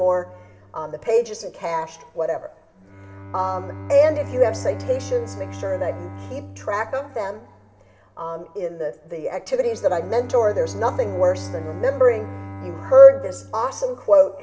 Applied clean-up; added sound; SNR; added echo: none; Bowed string instrument; 14 dB; reverberation time 1.8 s.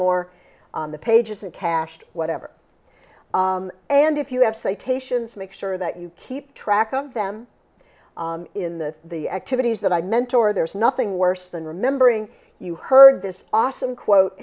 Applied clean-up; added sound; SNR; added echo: none; none; none; none.